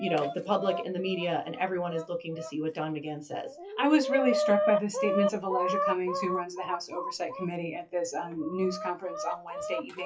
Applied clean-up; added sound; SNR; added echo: classical method WPE with log-MMSE.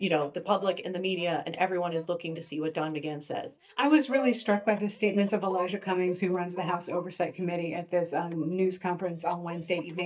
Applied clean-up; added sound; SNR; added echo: neural mask model DeepFilterNet 3.